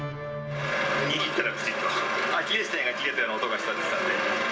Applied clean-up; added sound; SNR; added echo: none; none; none; reverberation time 0.7 s.